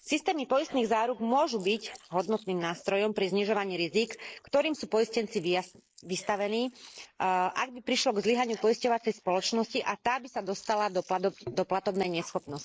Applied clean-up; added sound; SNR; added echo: neural mask model Resemble Enhance denoiser.